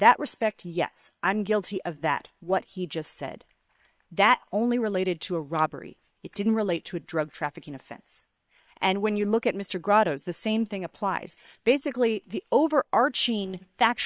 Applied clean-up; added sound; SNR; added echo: neural separator model SepFormer WHAM!.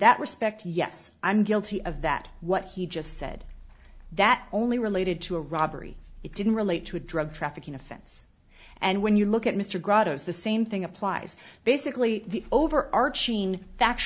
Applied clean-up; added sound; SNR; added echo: none; Purr; 18 dB; none.